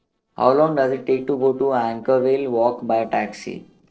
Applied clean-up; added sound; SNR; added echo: neural separator model SepFormer DNS4.